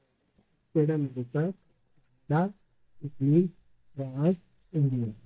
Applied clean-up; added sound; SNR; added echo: neural mask model DeepFilterNet 3.